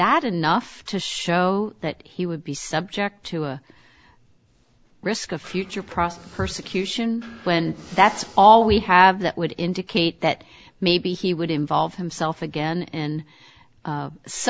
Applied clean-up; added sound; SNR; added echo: none; none; none; none.